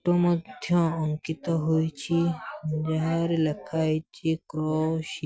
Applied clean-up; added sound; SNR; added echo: none; none; none; none.